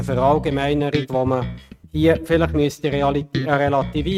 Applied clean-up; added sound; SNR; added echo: neural mask model RNNoise.